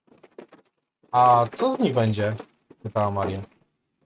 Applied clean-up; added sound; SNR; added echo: neural mask model RNNoise.